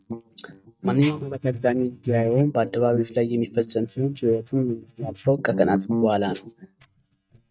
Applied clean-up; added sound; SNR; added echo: neural mask model DeepFilterNet 3.